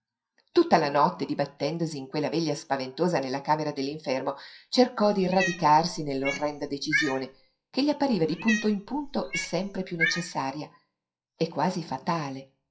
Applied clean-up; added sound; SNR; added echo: classical method WPE with log-MMSE.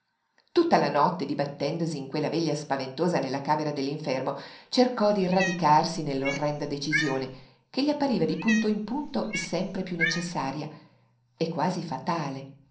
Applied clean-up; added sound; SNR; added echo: none; Cat; 8 dB; reverberation time 0.6 s.